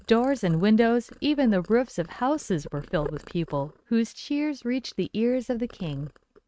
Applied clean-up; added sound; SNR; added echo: neural mask model RNNoise.